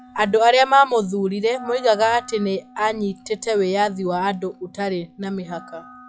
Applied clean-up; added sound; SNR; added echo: classical method log-MMSE.